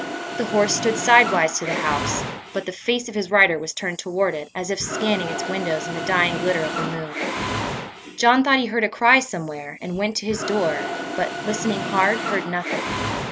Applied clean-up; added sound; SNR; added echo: none; Mechanisms; 7 dB; none.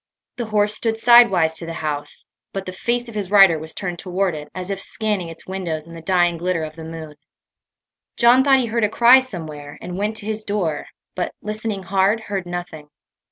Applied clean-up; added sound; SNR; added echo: none; none; none; none.